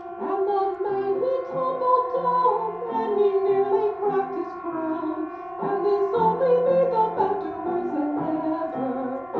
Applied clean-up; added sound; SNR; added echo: none; Siren; 11 dB; reverberation time 0.5 s.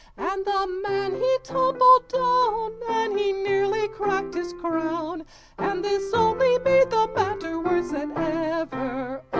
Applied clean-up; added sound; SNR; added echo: none; none; none; none.